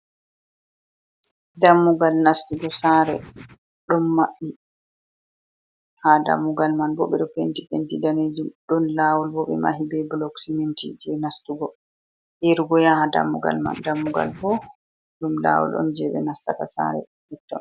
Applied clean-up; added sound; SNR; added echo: none; Writing; 17 dB; none.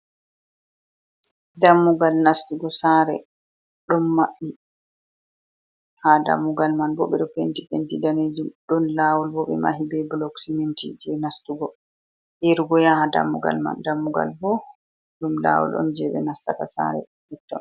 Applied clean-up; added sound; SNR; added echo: none; none; none; none.